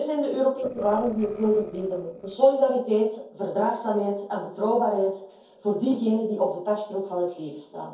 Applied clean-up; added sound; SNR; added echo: neural separator model SepFormer DNS4.